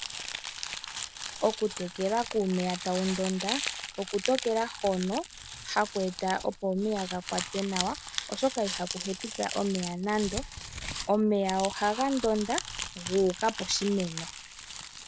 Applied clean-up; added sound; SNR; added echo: none; Crumpling, crinkling; 8 dB; none.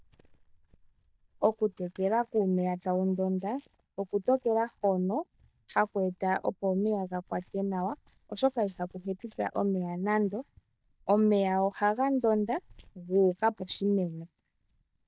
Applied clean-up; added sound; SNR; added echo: neural mask model DeepFilterNet 3.